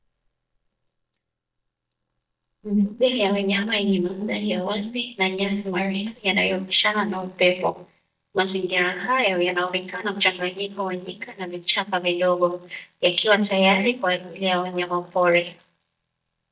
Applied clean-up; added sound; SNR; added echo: neural mask model DeepFilterNet 3.